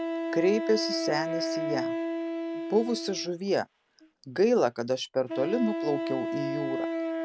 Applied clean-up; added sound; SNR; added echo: none; Wind instrument, woodwind instrument; 3 dB; none.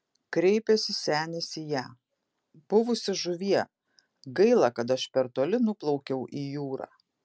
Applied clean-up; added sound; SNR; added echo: none; none; none; none.